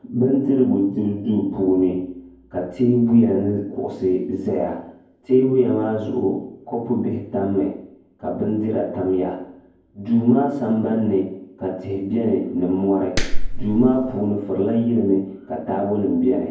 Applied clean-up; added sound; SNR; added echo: none; Clapping; -2 dB; reverberation time 0.9 s.